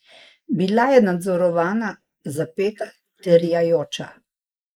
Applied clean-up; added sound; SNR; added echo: neural mask model Resemble Enhance denoiser.